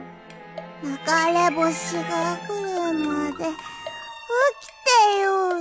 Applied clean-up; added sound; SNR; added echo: none; none; none; none.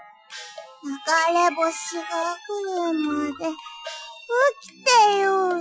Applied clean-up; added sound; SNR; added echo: classical method Wiener filter.